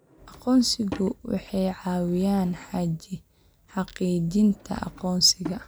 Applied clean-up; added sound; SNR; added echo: none; Drawer open or close / Wood; 19 dB; none.